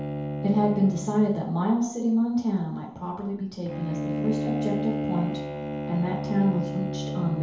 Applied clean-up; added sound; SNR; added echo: none; Bowed string instrument; 5 dB; reverberation time 0.8 s.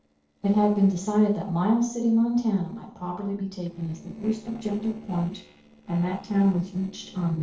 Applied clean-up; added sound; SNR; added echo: neural separator model SepFormer DNS4.